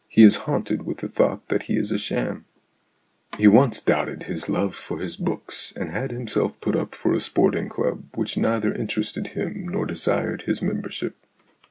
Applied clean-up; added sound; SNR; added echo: none; none; none; none.